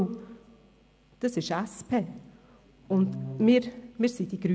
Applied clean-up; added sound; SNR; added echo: none; none; none; none.